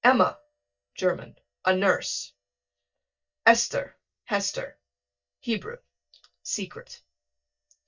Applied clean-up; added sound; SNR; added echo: neural mask model DeepFilterNet 3.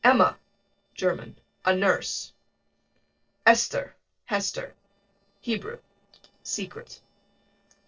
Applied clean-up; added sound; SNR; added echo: neural separator model SepFormer DNS4.